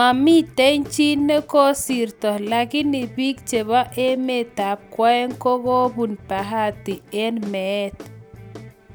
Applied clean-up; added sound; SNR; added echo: none; Guitar / Drum; 20 dB; none.